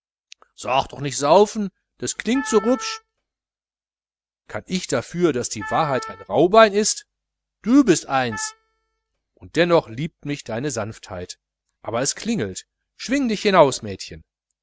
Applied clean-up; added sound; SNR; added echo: neural mask model RNNoise.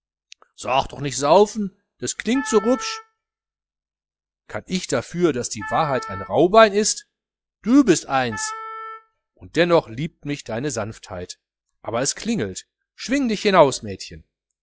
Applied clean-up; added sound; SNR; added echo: classical method log-MMSE.